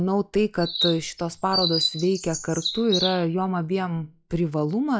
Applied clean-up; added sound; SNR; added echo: classical method log-MMSE.